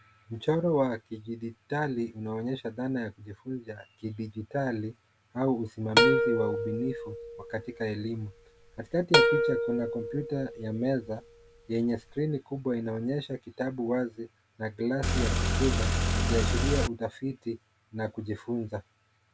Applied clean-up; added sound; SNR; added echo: none; Car + Plucked string instrument; -4 dB; none.